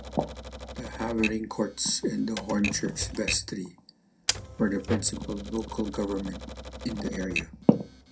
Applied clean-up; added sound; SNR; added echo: none; Typewriter; 7 dB; reverberation time 0.3 s.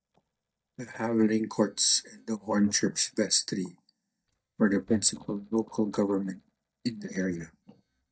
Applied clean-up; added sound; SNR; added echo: neural mask model DeepFilterNet 3.